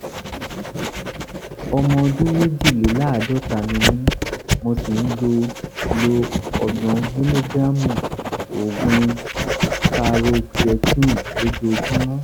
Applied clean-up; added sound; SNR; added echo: none; Writing; 2 dB; none.